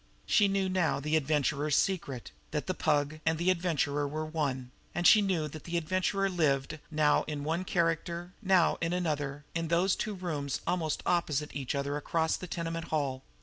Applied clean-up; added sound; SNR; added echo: none; none; none; none.